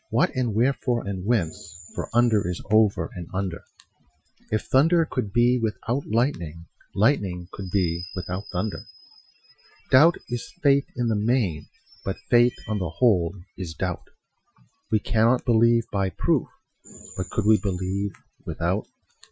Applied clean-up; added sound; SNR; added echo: classical method Wiener filter.